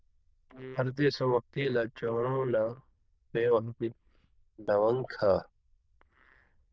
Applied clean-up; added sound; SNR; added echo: neural diffusion model UNIVERSE++.